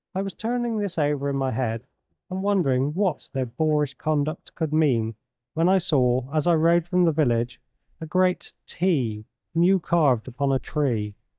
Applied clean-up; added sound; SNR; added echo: neural mask model DeepFilterNet 3.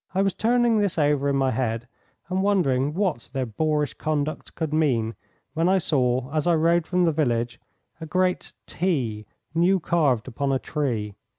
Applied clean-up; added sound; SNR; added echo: none; none; none; none.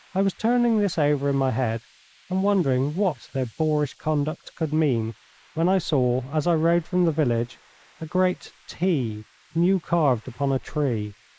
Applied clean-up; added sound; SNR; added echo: neural mask model Resemble Enhance denoiser.